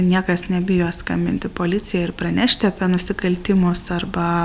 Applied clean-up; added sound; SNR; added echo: none; none; none; none.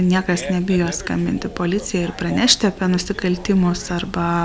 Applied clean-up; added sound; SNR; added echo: none; Fart; 18 dB; none.